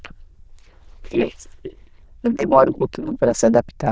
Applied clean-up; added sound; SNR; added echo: neural diffusion model UNIVERSE++.